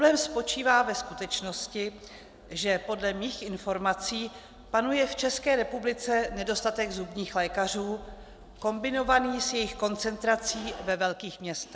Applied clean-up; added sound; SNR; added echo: none; none; none; none.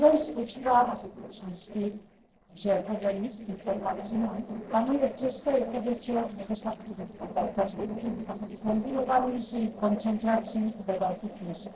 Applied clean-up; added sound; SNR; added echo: neural separator model SepFormer DNS4.